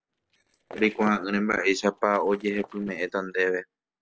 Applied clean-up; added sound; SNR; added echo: neural separator model SepFormer DNS4.